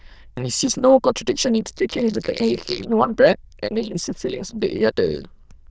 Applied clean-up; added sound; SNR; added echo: neural diffusion model UNIVERSE++.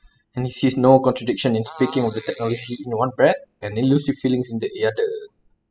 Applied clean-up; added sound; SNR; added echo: classical method spectral subtraction.